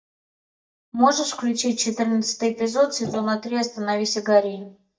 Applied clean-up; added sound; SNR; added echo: neural mask model DeepFilterNet 3.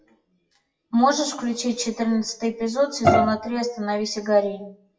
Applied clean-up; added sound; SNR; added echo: classical method WPE with log-MMSE.